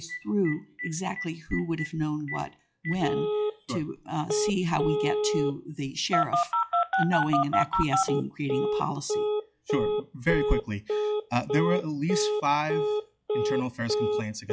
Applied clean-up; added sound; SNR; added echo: classical method log-MMSE.